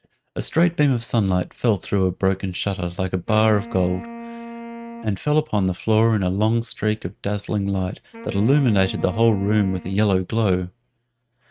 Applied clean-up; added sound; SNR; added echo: neural mask model RNNoise.